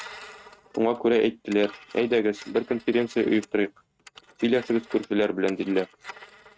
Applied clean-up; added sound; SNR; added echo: neural mask model RNNoise.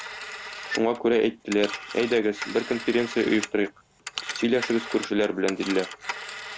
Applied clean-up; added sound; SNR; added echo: none; Telephone; 11 dB; none.